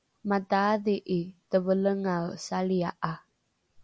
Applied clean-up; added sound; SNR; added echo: none; none; none; none.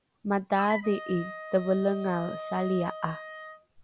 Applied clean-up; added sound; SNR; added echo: none; Wind instrument, woodwind instrument; 11 dB; none.